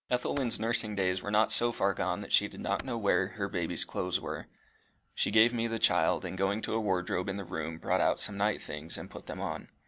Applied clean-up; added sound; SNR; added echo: none; Computer keyboard; 18 dB; none.